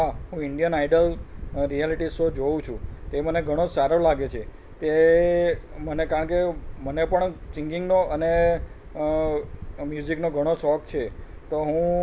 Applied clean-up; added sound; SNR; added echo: none; none; none; none.